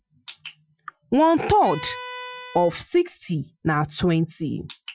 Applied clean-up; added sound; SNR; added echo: classical method Wiener filter.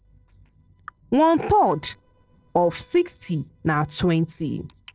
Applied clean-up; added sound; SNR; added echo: neural separator model SepFormer DNS4.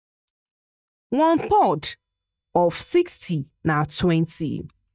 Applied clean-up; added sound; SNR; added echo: neural mask model DeepFilterNet 3.